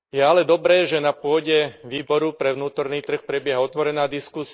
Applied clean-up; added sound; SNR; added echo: neural mask model Resemble Enhance denoiser.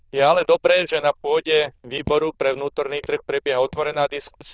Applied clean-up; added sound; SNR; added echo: neural diffusion model UNIVERSE++.